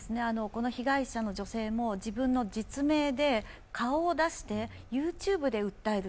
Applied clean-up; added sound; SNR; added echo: none; Camera; 18 dB; none.